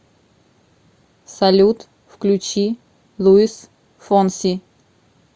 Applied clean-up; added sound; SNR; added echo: none; none; none; none.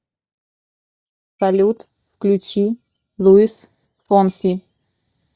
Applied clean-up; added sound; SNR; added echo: neural mask model DeepFilterNet 3.